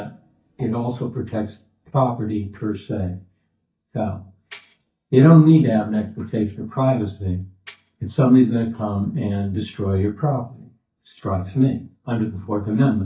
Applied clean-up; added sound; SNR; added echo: neural mask model DeepFilterNet 3.